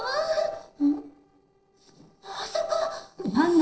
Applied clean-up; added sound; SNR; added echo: neural separator model SepFormer DNS4.